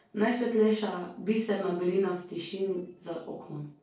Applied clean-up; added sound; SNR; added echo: neural separator model SepFormer DNS4.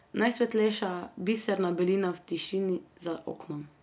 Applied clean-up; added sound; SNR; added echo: none; none; none; none.